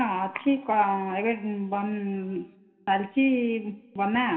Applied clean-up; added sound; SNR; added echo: none; none; none; reverberation time 2.8 s.